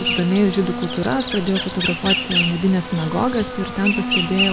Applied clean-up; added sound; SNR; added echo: none; Insect; 3 dB; none.